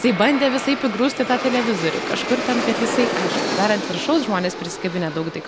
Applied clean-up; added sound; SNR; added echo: none; Aircraft; 5 dB; none.